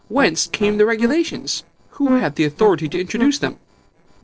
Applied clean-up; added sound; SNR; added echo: neural separator model SepFormer DNS4.